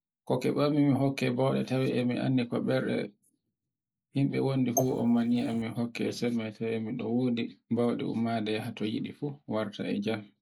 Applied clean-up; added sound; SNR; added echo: neural mask model Resemble Enhance denoiser.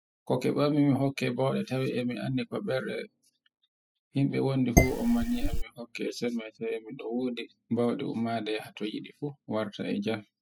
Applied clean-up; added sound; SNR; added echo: classical method spectral subtraction.